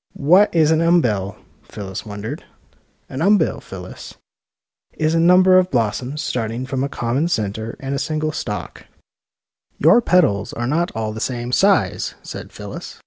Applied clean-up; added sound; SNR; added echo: none; none; none; none.